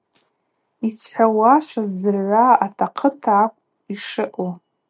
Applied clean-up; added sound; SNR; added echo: none; none; none; none.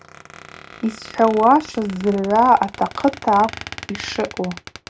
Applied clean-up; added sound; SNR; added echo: none; Squeak; 17 dB; none.